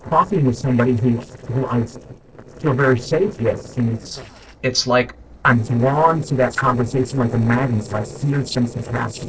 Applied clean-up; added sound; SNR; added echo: neural separator model SepFormer DNS4.